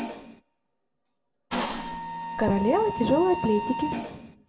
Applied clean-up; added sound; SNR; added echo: none; Mechanisms; 6 dB; reverberation time 1.4 s.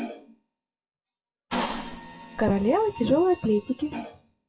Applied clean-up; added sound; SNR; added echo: classical method WPE with log-MMSE.